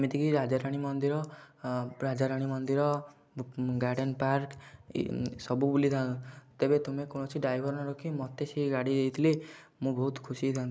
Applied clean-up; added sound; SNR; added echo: none; none; none; none.